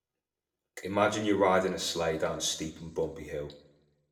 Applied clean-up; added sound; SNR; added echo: none; none; none; reverberation time 0.6 s.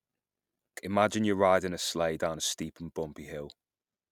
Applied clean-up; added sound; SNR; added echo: none; none; none; none.